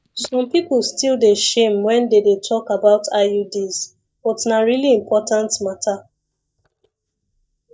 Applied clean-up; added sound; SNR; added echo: neural mask model DeepFilterNet 3.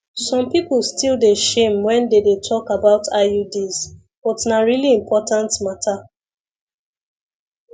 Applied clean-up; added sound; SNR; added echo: none; none; none; none.